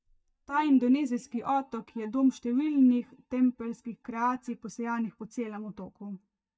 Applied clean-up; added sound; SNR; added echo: neural mask model DeepFilterNet 3.